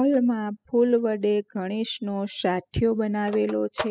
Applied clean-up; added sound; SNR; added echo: classical method spectral subtraction.